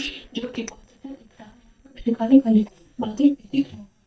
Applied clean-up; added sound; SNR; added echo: neural mask model DeepFilterNet 3.